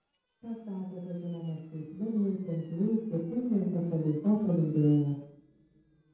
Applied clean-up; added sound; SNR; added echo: neural separator model SepFormer DNS4.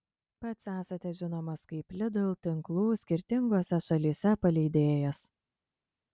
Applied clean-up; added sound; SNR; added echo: none; none; none; none.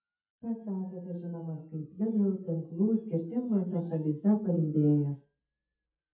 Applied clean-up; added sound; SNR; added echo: neural mask model DeepFilterNet 3.